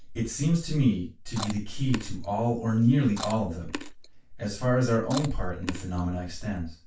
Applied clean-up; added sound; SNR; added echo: none; Chewing, mastication; 14 dB; reverberation time 0.2 s.